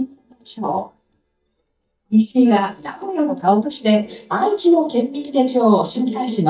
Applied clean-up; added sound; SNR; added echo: neural mask model DeepFilterNet 3.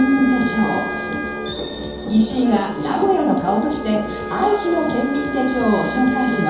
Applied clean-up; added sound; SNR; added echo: none; Wind instrument, woodwind instrument; 11 dB; reverberation time 2.8 s.